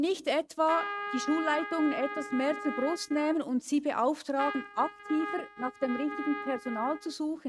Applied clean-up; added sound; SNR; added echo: neural mask model RNNoise.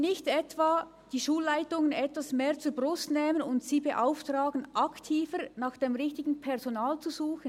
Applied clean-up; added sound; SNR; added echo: none; none; none; none.